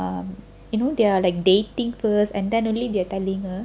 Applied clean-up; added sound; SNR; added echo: none; none; none; none.